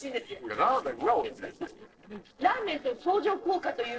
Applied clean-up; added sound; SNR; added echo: neural separator model SepFormer DNS4.